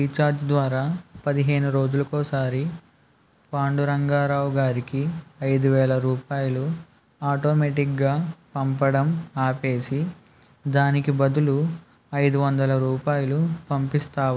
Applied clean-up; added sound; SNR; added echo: none; none; none; none.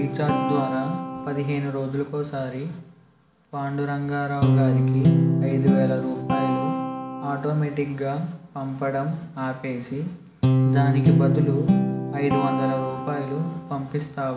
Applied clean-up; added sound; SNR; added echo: none; Guitar; -3 dB; reverberation time 0.8 s.